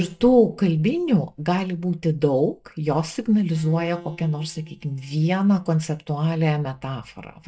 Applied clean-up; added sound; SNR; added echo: neural mask model DeepFilterNet 3.